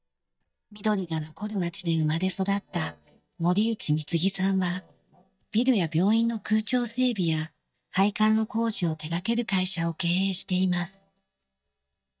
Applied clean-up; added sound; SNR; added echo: neural mask model DeepFilterNet 3.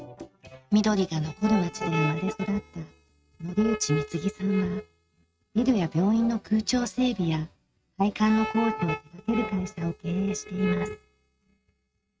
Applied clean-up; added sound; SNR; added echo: neural mask model RNNoise.